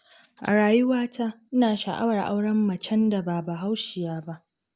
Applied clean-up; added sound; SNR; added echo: none; none; none; none.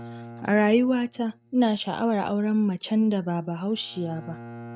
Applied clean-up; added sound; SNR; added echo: neural mask model RNNoise.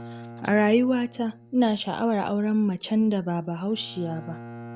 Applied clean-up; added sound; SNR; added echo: none; Bowed string instrument; 19 dB; none.